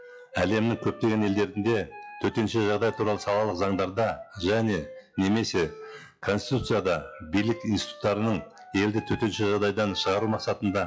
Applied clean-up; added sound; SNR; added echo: classical method log-MMSE.